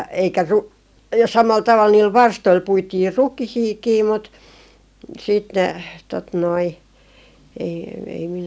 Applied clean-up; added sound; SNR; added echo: none; none; none; none.